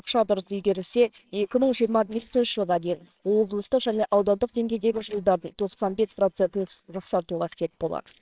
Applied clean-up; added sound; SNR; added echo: neural separator model SepFormer WHAMR!.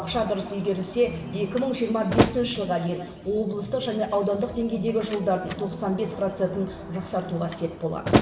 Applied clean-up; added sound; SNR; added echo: none; Slam; 5 dB; reverberation time 2.2 s.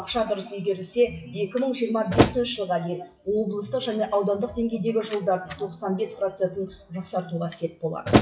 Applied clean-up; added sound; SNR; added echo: classical method WPE with log-MMSE.